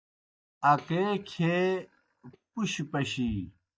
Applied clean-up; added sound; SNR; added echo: neural mask model DeepFilterNet 3.